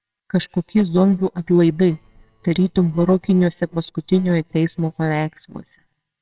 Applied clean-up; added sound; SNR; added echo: neural separator model SepFormer WHAMR!.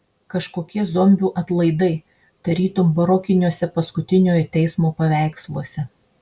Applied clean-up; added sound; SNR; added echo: none; none; none; none.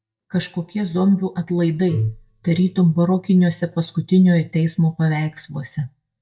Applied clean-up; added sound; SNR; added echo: neural mask model DeepFilterNet 3.